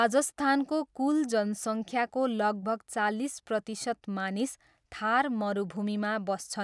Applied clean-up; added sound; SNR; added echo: none; none; none; none.